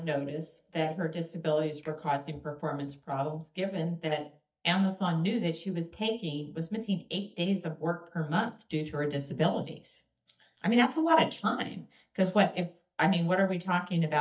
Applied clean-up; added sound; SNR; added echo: neural mask model DeepFilterNet 3.